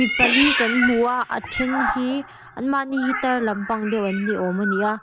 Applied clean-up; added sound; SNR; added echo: none; Meow; 3 dB; none.